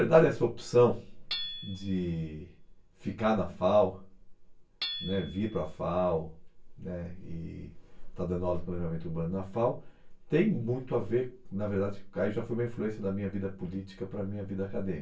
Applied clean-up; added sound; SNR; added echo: none; Hammer / Chink, clink; 14 dB; reverberation time 0.2 s.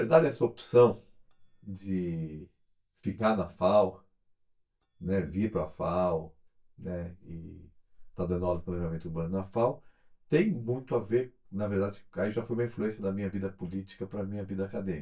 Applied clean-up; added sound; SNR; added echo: neural mask model DeepFilterNet 3.